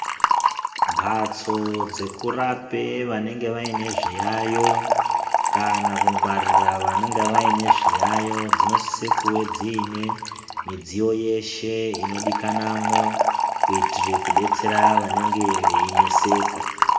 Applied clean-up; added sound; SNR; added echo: none; Fill (with liquid) / Trickle, dribble; -5 dB; reverberation time 1.7 s.